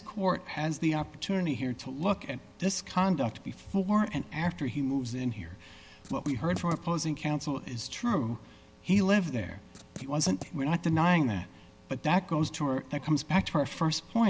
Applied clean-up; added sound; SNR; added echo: none; Writing; 15 dB; none.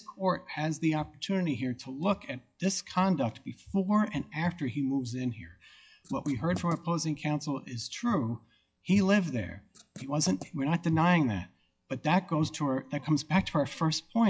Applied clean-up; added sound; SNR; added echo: classical method log-MMSE.